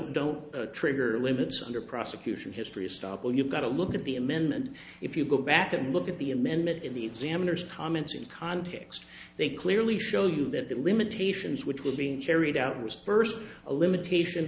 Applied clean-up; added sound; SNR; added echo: none; none; none; none.